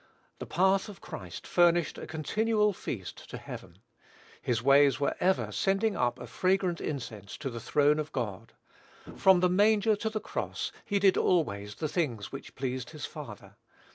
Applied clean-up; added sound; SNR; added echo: none; none; none; none.